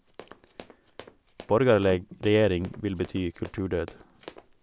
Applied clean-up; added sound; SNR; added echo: none; Run; 20 dB; none.